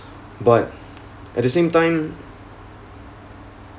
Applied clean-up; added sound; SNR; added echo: none; none; none; none.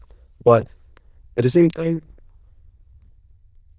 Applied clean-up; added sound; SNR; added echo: neural diffusion model UNIVERSE++.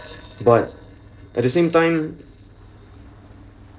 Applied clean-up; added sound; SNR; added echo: neural separator model SepFormer DNS4.